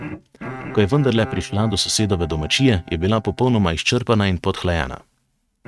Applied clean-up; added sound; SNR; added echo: neural mask model RNNoise.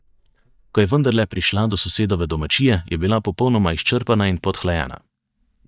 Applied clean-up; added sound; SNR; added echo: neural mask model DeepFilterNet 3.